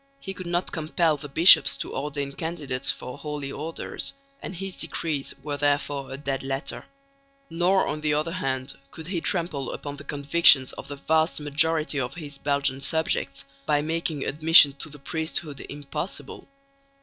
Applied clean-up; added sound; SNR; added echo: none; none; none; none.